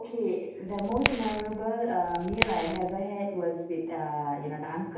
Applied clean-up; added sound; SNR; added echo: none; Crack; 3 dB; reverberation time 0.9 s.